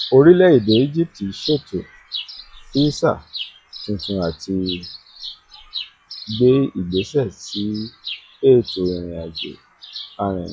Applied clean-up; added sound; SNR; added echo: classical method log-MMSE.